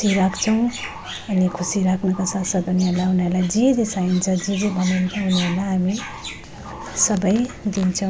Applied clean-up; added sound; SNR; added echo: none; none; none; none.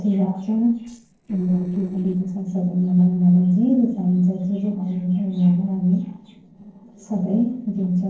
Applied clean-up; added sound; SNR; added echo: neural separator model SepFormer DNS4.